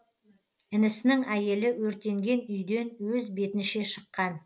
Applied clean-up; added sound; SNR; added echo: neural mask model Resemble Enhance denoiser.